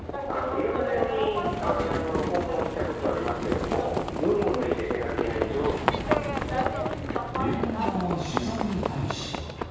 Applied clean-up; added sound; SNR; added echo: none; Livestock, farm animals, working animals; -1 dB; reverberation time 1.1 s.